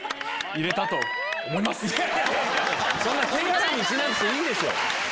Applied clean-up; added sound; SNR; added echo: none; Cheering / Clapping; 3 dB; none.